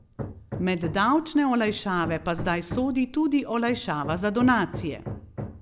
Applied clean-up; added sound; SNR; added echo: none; Hammer; 12 dB; none.